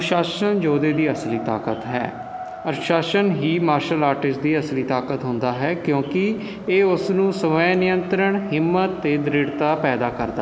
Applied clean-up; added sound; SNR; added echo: none; Wind; 15 dB; none.